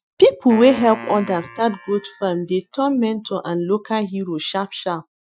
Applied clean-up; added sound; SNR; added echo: classical method Wiener filter.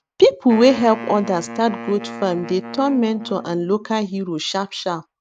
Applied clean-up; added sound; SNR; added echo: neural mask model RNNoise.